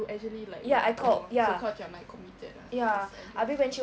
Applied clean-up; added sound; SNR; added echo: none; none; none; none.